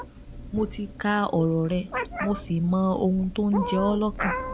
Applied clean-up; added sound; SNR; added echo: none; Meow; 9 dB; none.